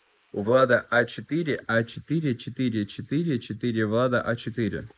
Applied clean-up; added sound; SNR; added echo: neural mask model Resemble Enhance denoiser.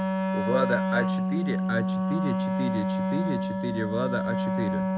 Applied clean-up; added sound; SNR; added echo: none; Wind instrument, woodwind instrument; -5 dB; none.